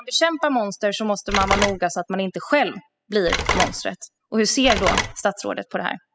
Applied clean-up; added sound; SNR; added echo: classical method spectral subtraction.